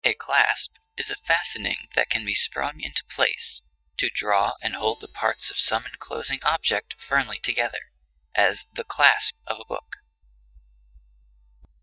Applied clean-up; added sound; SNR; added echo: neural mask model DeepFilterNet 3.